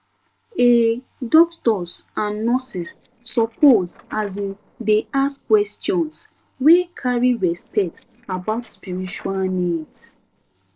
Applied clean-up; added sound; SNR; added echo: neural separator model SepFormer DNS4.